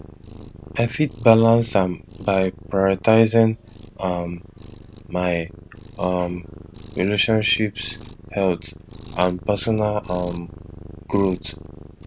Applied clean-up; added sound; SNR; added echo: none; Cat; 17 dB; none.